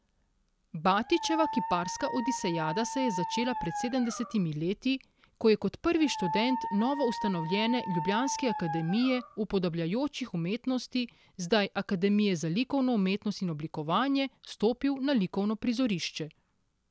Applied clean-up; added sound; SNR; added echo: none; Dog; 6 dB; none.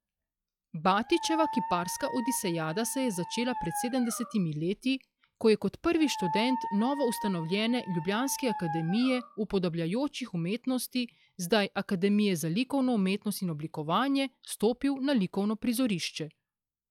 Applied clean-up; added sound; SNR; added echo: classical method log-MMSE.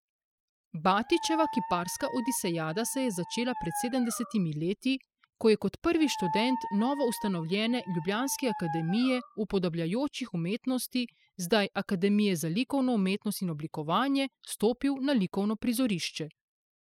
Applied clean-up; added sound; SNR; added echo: classical method spectral subtraction.